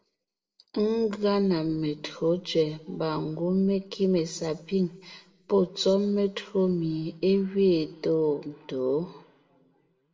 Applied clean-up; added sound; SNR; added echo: none; none; none; reverberation time 0.8 s.